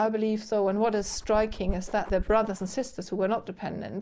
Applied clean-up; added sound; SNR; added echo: neural mask model Resemble Enhance denoiser.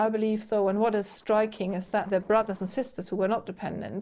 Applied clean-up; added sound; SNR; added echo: neural separator model SepFormer DNS4.